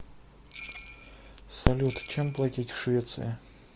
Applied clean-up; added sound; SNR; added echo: none; Bell; -2 dB; none.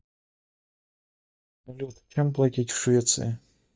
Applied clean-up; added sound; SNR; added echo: neural mask model DeepFilterNet 3.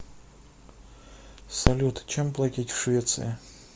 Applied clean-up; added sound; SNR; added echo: none; none; none; none.